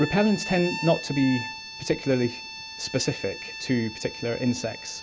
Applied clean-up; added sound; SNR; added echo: none; Bowed string instrument; 11 dB; none.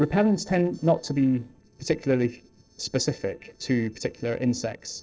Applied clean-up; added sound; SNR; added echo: neural separator model SepFormer DNS4.